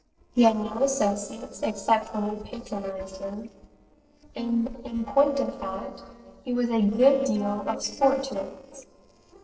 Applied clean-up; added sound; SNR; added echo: neural separator model SepFormer DNS4.